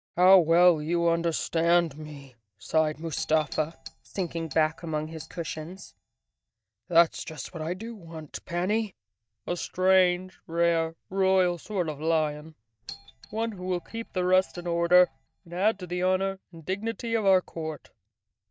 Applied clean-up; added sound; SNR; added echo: neural mask model DeepFilterNet 3.